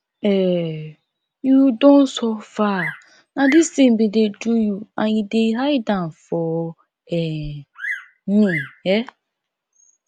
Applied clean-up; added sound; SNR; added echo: none; Bird vocalization, bird call, bird song; 17 dB; none.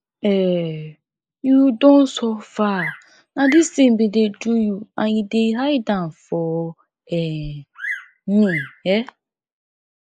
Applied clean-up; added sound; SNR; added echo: neural mask model Resemble Enhance denoiser.